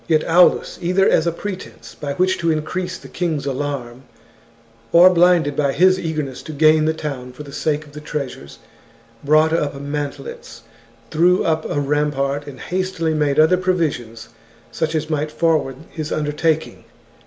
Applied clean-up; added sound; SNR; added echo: none; none; none; none.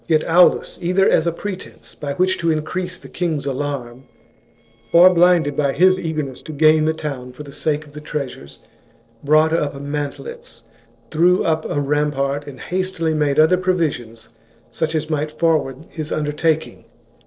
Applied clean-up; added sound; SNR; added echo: neural separator model SepFormer DNS4.